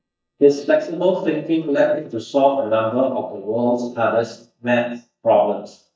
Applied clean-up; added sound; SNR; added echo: neural mask model DeepFilterNet 3.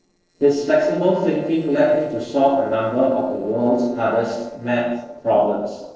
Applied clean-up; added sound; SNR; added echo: neural separator model SepFormer DNS4.